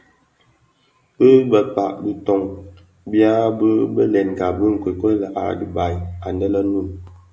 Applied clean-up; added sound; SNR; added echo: none; none; none; none.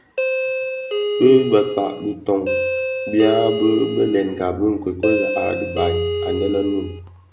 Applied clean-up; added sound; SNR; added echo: none; Doorbell; 4 dB; none.